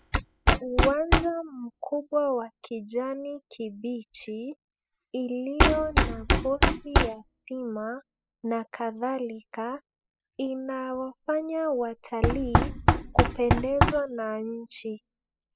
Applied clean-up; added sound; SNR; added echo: classical method spectral subtraction.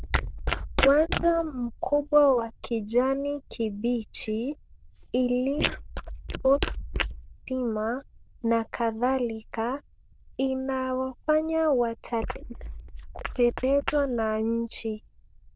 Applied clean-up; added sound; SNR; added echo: neural diffusion model UNIVERSE++.